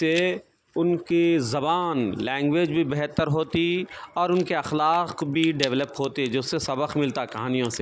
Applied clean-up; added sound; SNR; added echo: neural mask model Resemble Enhance denoiser.